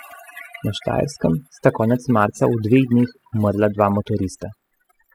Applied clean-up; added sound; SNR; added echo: classical method spectral subtraction.